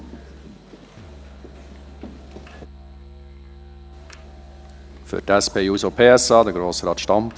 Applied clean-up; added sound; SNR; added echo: none; Musical instrument; 20 dB; none.